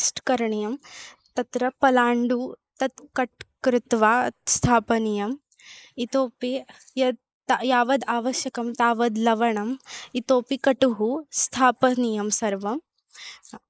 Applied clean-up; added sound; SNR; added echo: neural mask model Resemble Enhance denoiser.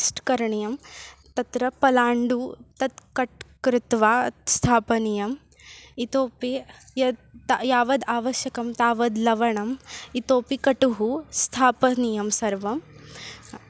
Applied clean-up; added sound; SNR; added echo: none; none; none; none.